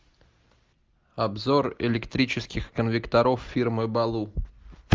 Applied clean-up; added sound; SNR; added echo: none; none; none; none.